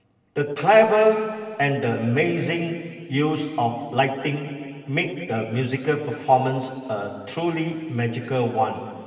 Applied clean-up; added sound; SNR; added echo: none; none; none; reverberation time 2.3 s.